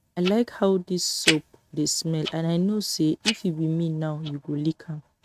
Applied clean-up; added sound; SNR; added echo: neural mask model RNNoise.